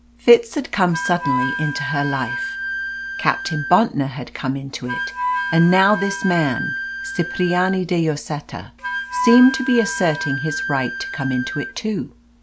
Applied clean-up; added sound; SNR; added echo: none; Wind instrument, woodwind instrument; 7 dB; none.